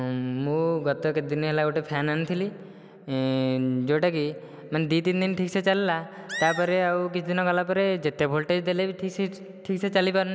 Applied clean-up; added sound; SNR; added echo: none; Animal; 12 dB; none.